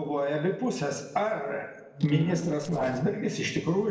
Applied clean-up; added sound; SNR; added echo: neural separator model SepFormer DNS4.